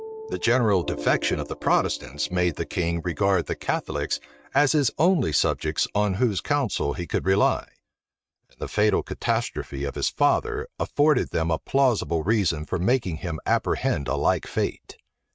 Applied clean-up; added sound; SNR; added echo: neural mask model RNNoise.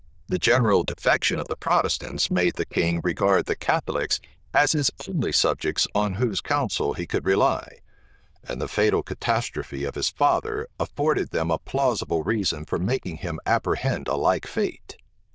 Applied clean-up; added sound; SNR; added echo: neural diffusion model UNIVERSE++.